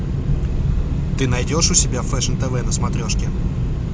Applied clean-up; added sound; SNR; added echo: none; none; none; none.